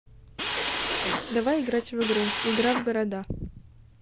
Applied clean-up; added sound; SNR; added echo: none; Drill + Respiratory sounds; 0 dB; none.